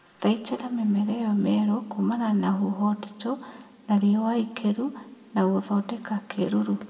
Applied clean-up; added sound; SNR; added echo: none; none; none; reverberation time 1.2 s.